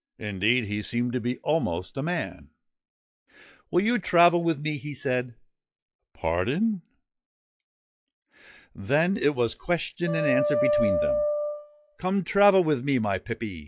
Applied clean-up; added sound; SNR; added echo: classical method log-MMSE.